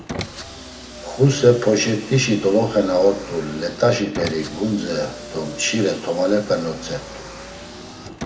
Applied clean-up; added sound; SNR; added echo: none; Car; 14 dB; reverberation time 1.1 s.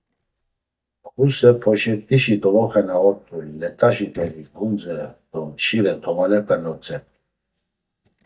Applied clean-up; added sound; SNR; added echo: neural mask model DeepFilterNet 3.